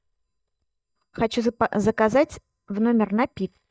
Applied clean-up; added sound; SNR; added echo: neural mask model DeepFilterNet 3.